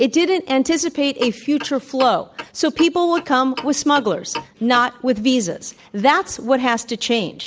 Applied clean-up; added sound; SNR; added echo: none; Clock; 15 dB; none.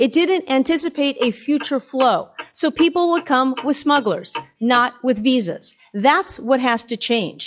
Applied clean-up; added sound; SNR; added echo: classical method log-MMSE.